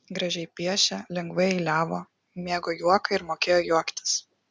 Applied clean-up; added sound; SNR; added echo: none; none; none; none.